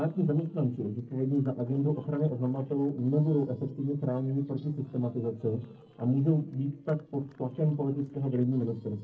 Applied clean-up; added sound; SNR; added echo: neural separator model SepFormer DNS4.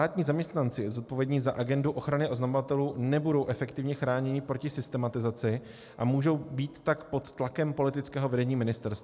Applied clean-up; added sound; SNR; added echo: none; none; none; none.